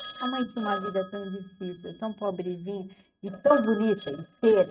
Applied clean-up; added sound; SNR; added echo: neural mask model RNNoise.